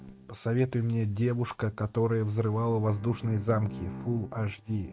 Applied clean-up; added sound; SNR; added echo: neural mask model RNNoise.